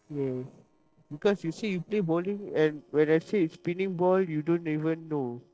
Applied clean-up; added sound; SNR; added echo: neural separator model SepFormer DNS4.